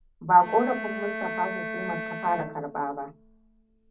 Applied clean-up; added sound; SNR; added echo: none; Bowed string instrument; 9 dB; reverberation time 0.4 s.